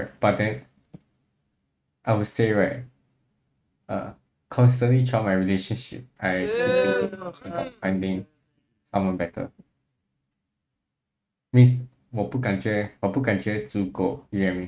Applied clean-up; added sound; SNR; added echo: neural mask model RNNoise.